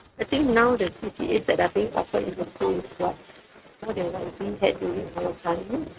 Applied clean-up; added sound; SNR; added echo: neural mask model RNNoise.